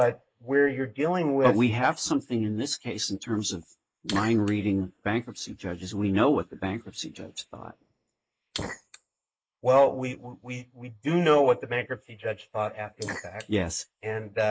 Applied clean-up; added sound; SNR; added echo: neural mask model Resemble Enhance denoiser.